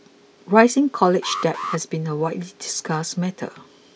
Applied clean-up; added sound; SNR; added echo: none; Alarm; 11 dB; none.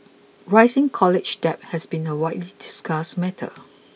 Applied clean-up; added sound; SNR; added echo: none; none; none; none.